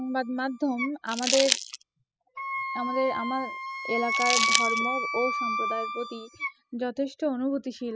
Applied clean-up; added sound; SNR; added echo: classical method spectral subtraction.